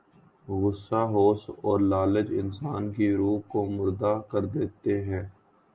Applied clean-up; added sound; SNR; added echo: none; none; none; none.